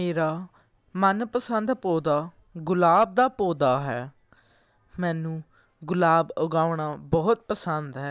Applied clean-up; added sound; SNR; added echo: none; none; none; none.